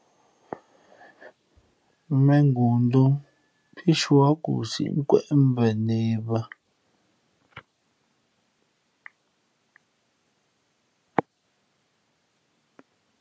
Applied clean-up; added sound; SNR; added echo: none; none; none; none.